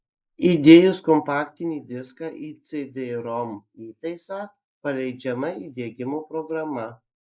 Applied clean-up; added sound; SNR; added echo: neural mask model Resemble Enhance denoiser.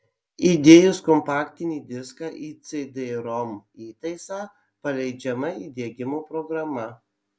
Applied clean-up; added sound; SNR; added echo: none; none; none; none.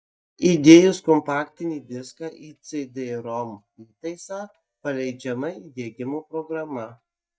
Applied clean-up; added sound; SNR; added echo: neural mask model DeepFilterNet 3.